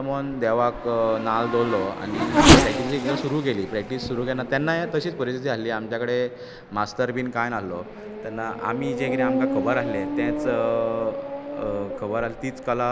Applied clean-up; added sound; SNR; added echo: none; Race car, auto racing / Accelerating, revving, vroom; 0 dB; none.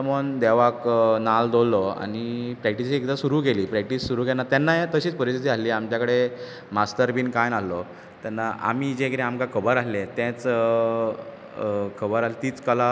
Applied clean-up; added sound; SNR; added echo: none; none; none; none.